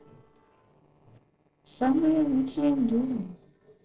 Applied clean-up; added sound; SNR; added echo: neural separator model SepFormer DNS4.